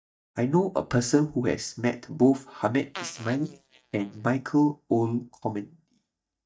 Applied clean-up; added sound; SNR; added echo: neural mask model DeepFilterNet 3.